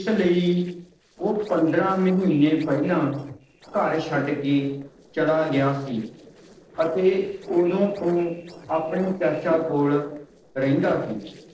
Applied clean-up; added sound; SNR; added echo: neural separator model SepFormer DNS4.